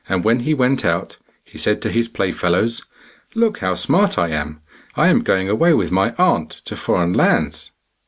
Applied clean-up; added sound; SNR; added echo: none; none; none; none.